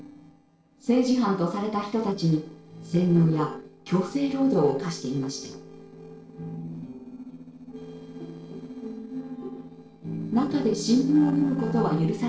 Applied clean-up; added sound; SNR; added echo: neural separator model SepFormer DNS4.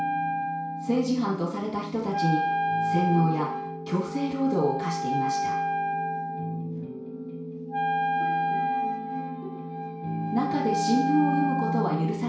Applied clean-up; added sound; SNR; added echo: none; Wind instrument, woodwind instrument; 1 dB; reverberation time 0.6 s.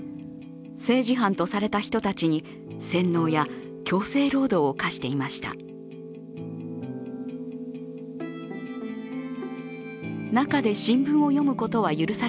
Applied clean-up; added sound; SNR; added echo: none; none; none; none.